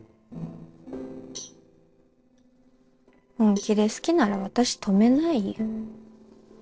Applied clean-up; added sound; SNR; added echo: neural separator model SepFormer DNS4.